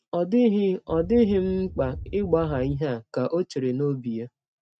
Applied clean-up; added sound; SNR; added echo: neural mask model RNNoise.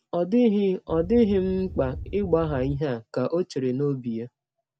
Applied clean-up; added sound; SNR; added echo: none; Wind; 12 dB; none.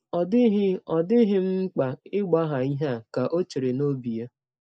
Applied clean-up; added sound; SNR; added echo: neural mask model Resemble Enhance denoiser.